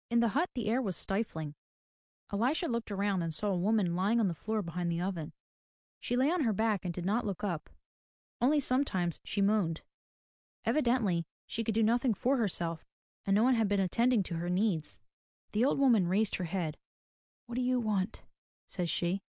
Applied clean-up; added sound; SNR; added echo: none; none; none; none.